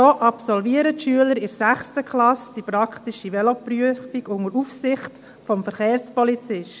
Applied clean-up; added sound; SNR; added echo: none; none; none; none.